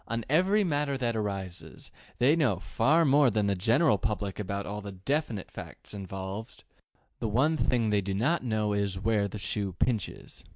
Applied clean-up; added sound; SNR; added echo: none; none; none; none.